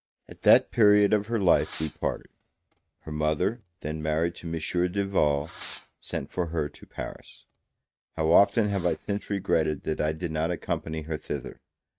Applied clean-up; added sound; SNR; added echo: neural mask model RNNoise.